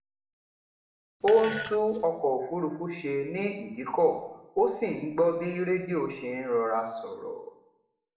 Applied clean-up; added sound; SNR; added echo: none; Fart; 9 dB; reverberation time 0.8 s.